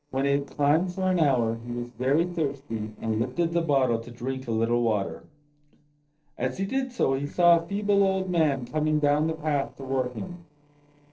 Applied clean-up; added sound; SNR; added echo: neural separator model SepFormer DNS4.